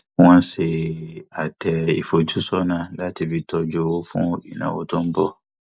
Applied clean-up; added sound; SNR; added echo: neural mask model Resemble Enhance denoiser.